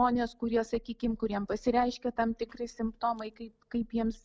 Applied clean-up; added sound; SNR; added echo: none; none; none; none.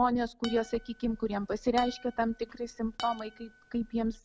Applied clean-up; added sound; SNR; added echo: none; Acoustic guitar; 17 dB; none.